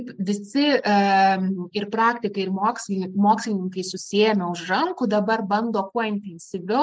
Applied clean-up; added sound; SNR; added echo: none; none; none; none.